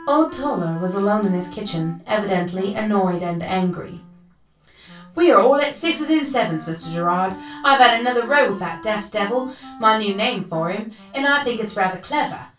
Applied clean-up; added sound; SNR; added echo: none; Wind instrument, woodwind instrument; 20 dB; reverberation time 0.2 s.